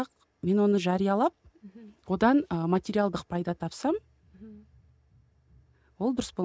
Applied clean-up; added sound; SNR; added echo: none; none; none; none.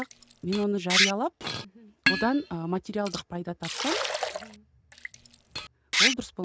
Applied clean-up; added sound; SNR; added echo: none; Liquid; -1 dB; none.